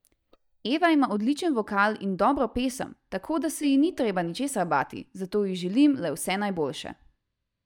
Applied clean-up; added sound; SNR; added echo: neural mask model DeepFilterNet 3.